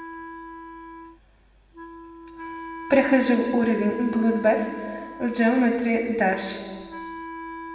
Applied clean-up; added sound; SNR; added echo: none; Wind instrument, woodwind instrument; 13 dB; reverberation time 1.7 s.